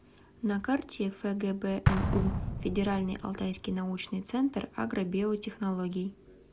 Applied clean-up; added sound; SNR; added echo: none; Explosion; 5 dB; none.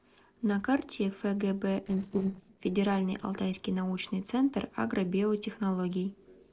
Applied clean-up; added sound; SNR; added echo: neural separator model SepFormer DNS4.